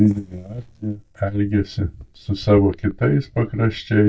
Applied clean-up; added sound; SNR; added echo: neural mask model DeepFilterNet 3.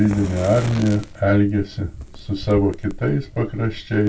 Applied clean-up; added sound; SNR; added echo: none; Fire; 18 dB; reverberation time 0.1 s.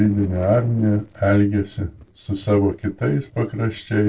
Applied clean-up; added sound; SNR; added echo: neural separator model SepFormer DNS4.